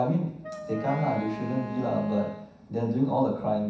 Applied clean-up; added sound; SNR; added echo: none; Wind instrument, woodwind instrument; 10 dB; reverberation time 0.7 s.